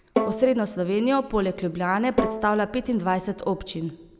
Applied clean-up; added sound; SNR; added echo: none; Bowed string instrument; 7 dB; none.